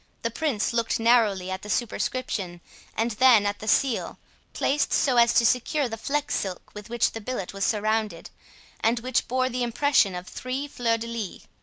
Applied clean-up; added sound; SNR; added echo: none; none; none; none.